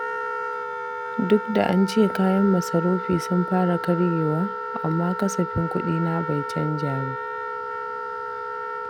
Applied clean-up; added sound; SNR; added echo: none; Wind instrument, woodwind instrument; 6 dB; none.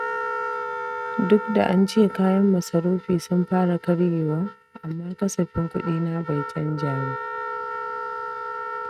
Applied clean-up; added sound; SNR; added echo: neural mask model RNNoise.